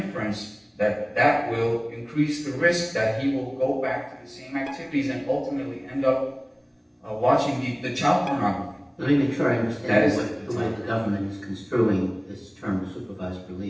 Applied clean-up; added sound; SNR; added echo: neural separator model SepFormer DNS4.